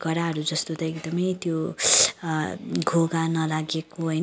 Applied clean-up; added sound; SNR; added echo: none; none; none; none.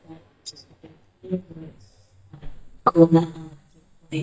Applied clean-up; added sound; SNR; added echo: neural mask model DeepFilterNet 3.